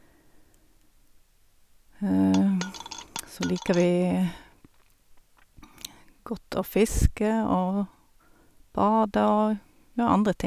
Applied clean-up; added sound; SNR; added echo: none; Coin (dropping); 13 dB; none.